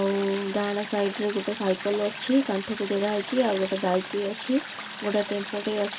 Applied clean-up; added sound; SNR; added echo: none; Stream; 11 dB; reverberation time 0.1 s.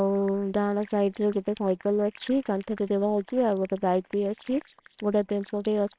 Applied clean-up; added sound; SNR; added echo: neural separator model SepFormer WHAMR!.